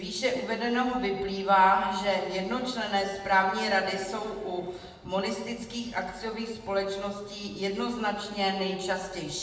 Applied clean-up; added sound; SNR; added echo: none; none; none; reverberation time 0.9 s.